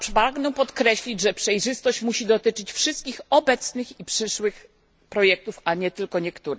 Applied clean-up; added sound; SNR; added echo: none; none; none; none.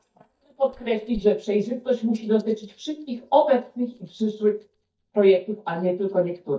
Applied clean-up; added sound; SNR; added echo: neural mask model DeepFilterNet 3.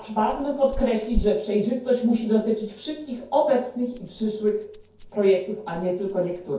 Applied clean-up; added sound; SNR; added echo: none; Rattle; 12 dB; reverberation time 0.6 s.